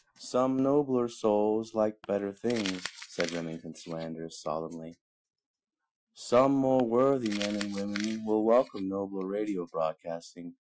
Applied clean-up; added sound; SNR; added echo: classical method Wiener filter.